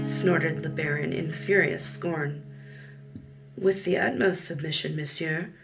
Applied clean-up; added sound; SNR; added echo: none; Acoustic guitar / Strum; 10 dB; reverberation time 0.3 s.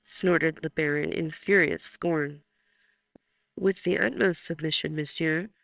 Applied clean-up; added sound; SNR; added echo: neural separator model SepFormer WHAMR!.